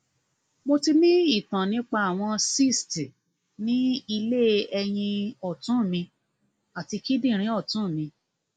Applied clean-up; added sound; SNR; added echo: neural mask model Resemble Enhance denoiser.